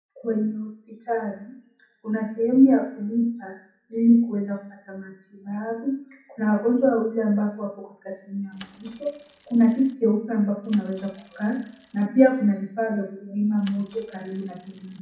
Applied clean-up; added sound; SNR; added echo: none; Mechanisms / Bicycle; 20 dB; reverberation time 0.6 s.